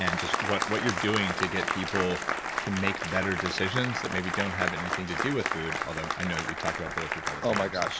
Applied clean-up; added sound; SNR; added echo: none; Applause; 0 dB; none.